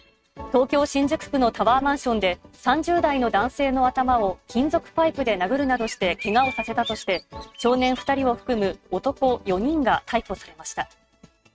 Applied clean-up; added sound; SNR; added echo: neural mask model RNNoise.